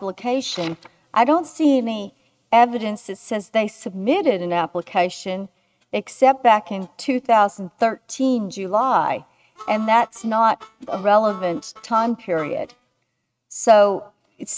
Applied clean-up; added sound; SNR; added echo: neural mask model RNNoise.